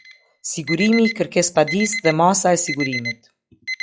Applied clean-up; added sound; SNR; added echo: classical method log-MMSE.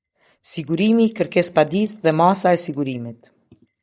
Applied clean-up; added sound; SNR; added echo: neural mask model DeepFilterNet 3.